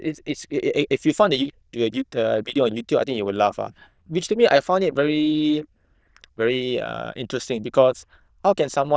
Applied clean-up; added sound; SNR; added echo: neural diffusion model UNIVERSE++.